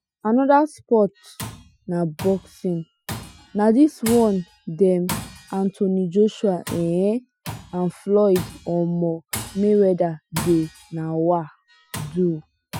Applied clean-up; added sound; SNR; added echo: classical method Wiener filter.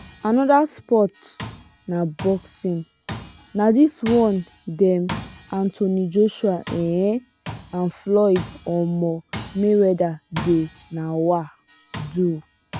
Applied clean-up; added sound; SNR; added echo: none; Tools; 15 dB; none.